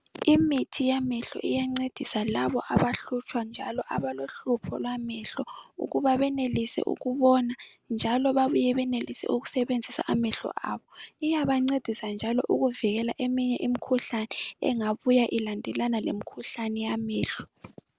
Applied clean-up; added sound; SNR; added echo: none; none; none; none.